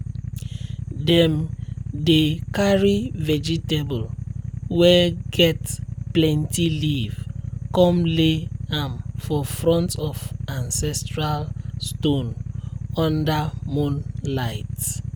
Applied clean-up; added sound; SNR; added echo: none; Idling / Motorcycle; 7 dB; none.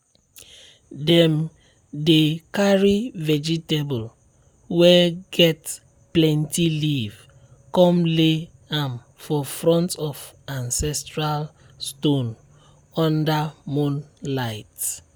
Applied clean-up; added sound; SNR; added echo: none; none; none; none.